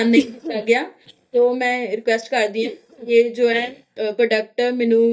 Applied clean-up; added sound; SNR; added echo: neural mask model DeepFilterNet 3.